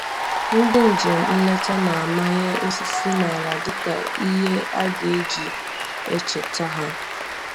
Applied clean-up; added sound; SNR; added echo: none; Applause / Cheering; 3 dB; none.